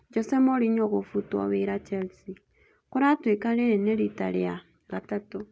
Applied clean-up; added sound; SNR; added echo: none; none; none; none.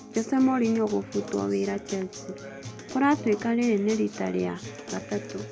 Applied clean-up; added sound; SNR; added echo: none; Acoustic guitar; 13 dB; none.